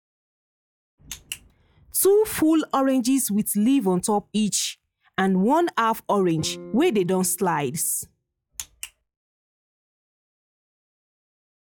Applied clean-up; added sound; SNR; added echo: classical method log-MMSE.